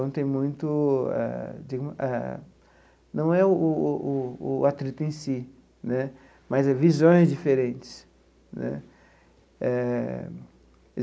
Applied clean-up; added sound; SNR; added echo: none; none; none; none.